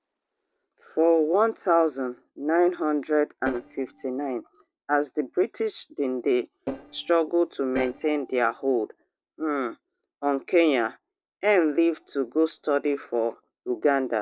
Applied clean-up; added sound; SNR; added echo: neural separator model SepFormer DNS4.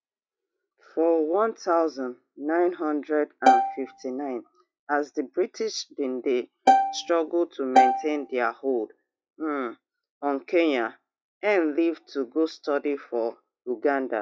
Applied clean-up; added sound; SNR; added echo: classical method log-MMSE.